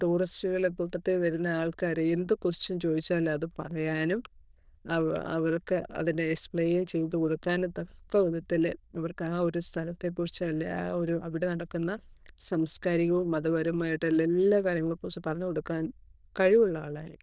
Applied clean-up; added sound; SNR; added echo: neural diffusion model UNIVERSE++.